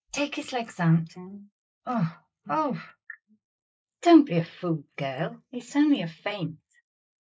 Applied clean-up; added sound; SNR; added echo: neural mask model Resemble Enhance denoiser.